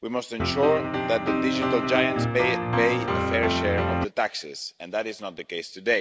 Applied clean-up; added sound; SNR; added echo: none; Piano; -1 dB; none.